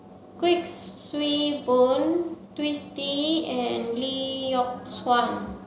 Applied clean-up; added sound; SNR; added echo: none; none; none; none.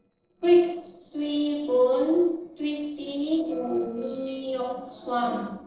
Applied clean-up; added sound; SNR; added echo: neural separator model SepFormer DNS4.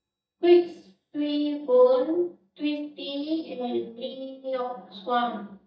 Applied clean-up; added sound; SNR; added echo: neural mask model DeepFilterNet 3.